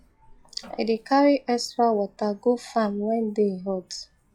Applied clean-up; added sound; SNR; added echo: classical method log-MMSE.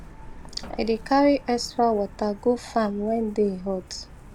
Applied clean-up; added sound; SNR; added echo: none; Truck; 17 dB; none.